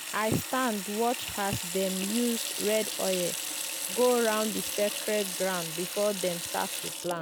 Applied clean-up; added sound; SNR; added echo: none; Sink (filling or washing) / Water tap, faucet; 5 dB; none.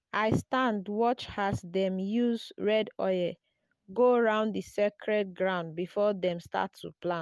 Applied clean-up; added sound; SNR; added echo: none; none; none; none.